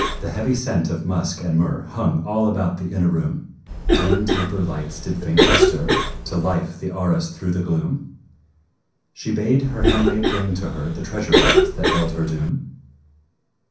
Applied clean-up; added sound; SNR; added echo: none; Cough; 0 dB; reverberation time 0.6 s.